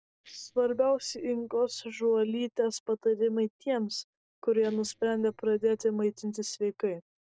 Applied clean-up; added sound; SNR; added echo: neural separator model SepFormer DNS4.